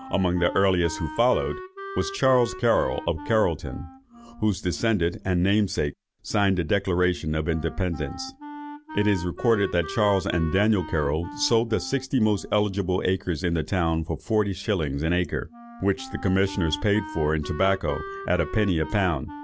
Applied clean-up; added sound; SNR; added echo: none; Wind instrument, woodwind instrument; 15 dB; none.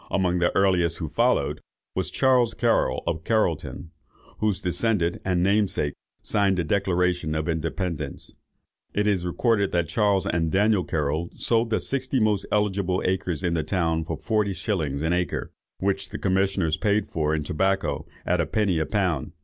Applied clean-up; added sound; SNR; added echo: none; none; none; none.